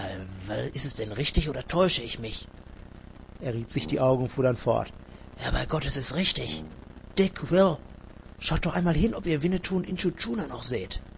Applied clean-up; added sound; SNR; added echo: none; Brass instrument; 17 dB; none.